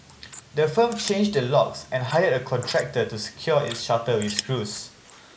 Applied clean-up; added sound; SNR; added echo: neural mask model Resemble Enhance denoiser.